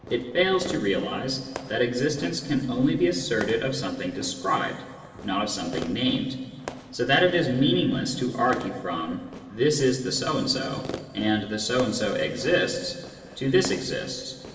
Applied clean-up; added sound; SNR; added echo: none; Fireworks; 16 dB; reverberation time 2.8 s.